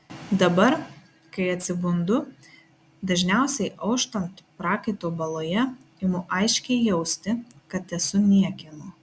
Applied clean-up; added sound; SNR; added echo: none; none; none; none.